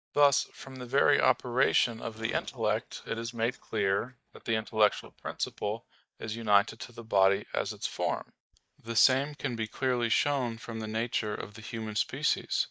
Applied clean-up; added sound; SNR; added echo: neural mask model DeepFilterNet 3.